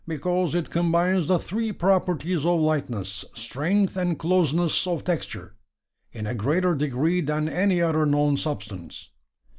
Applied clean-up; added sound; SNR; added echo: neural mask model Resemble Enhance denoiser.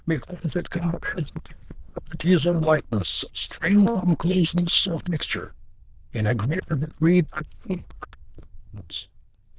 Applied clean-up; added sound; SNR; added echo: neural diffusion model UNIVERSE++.